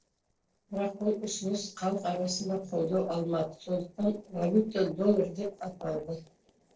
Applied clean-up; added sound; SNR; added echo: neural separator model SepFormer DNS4.